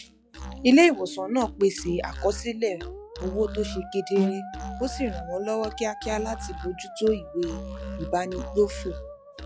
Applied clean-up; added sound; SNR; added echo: classical method log-MMSE.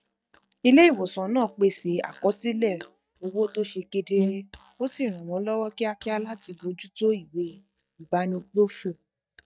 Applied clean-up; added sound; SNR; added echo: neural mask model DeepFilterNet 3.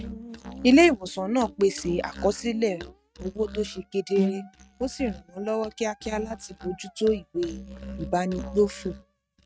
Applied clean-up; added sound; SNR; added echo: neural mask model RNNoise.